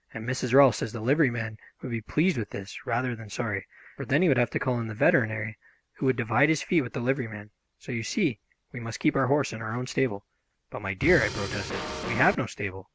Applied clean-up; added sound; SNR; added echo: none; Drum kit; 6 dB; none.